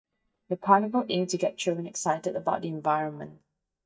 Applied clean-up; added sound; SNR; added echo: neural mask model DeepFilterNet 3.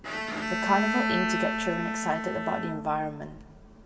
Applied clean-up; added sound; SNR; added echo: none; Bowed string instrument; 0 dB; reverberation time 1.7 s.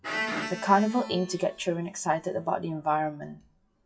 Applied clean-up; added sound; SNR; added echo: classical method WPE with log-MMSE.